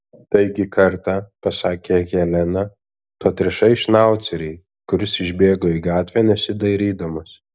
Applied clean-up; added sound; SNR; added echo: none; none; none; none.